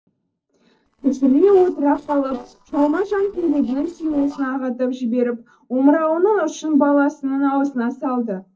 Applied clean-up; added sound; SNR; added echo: neural separator model SepFormer DNS4.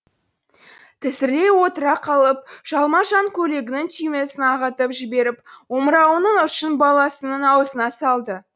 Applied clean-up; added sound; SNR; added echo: none; none; none; none.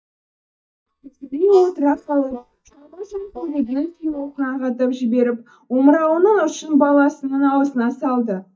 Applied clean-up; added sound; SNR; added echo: neural mask model DeepFilterNet 3.